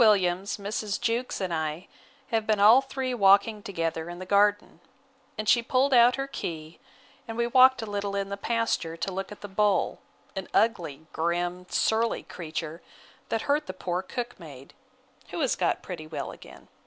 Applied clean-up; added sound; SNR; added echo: none; none; none; none.